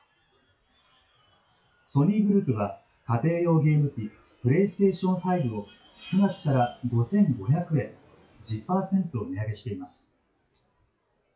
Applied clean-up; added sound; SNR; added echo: classical method WPE with log-MMSE.